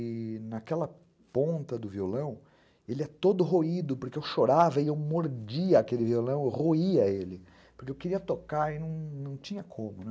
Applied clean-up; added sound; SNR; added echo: none; none; none; none.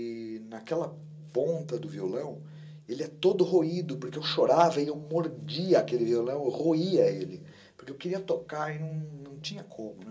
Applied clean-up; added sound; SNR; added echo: none; none; none; reverberation time 0.2 s.